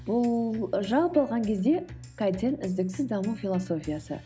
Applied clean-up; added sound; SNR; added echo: none; none; none; none.